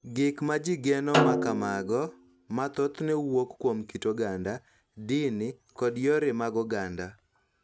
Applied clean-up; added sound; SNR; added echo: none; Snare drum; 1 dB; none.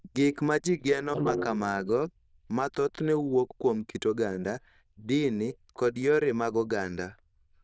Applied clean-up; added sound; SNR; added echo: neural diffusion model UNIVERSE++.